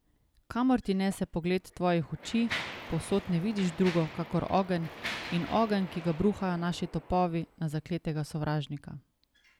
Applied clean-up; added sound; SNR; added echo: none; Mechanisms; 14 dB; none.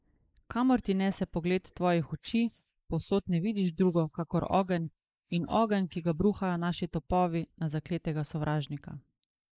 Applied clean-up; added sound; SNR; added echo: neural mask model Resemble Enhance denoiser.